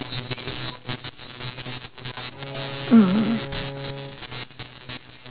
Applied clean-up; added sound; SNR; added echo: none; Bowed string instrument; 11 dB; none.